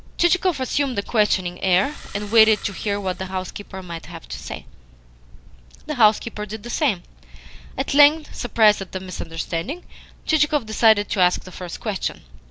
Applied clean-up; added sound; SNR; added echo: none; Engine starting; 20 dB; none.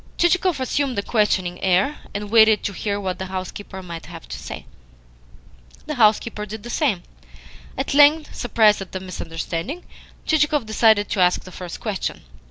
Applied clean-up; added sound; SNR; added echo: none; none; none; none.